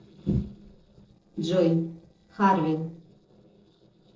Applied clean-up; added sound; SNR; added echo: neural separator model SepFormer DNS4.